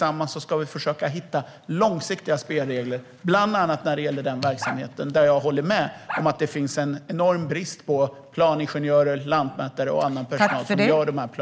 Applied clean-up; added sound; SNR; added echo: none; Bark; 12 dB; none.